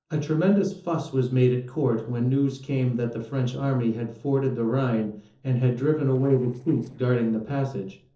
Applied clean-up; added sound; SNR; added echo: neural separator model SepFormer DNS4.